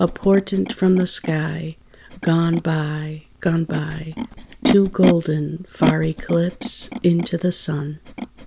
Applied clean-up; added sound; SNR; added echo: none; Animal; 8 dB; none.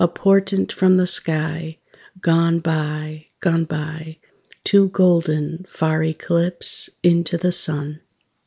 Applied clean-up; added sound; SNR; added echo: none; none; none; none.